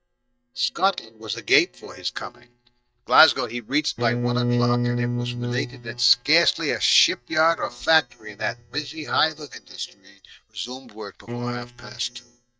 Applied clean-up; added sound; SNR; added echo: neural mask model DeepFilterNet 3.